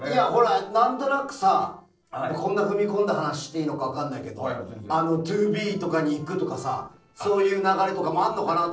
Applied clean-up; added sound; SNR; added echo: neural separator model SepFormer DNS4.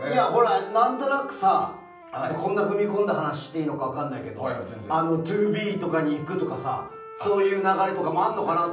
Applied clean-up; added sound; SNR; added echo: none; Wind instrument, woodwind instrument; 19 dB; reverberation time 0.6 s.